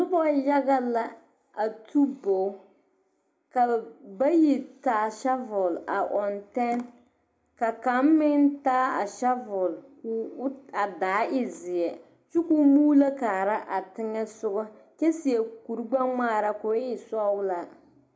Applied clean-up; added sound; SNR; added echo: none; none; none; reverberation time 0.2 s.